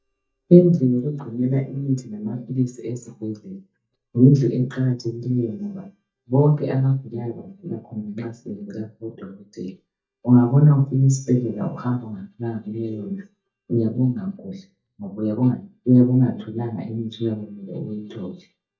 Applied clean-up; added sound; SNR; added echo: neural mask model DeepFilterNet 3.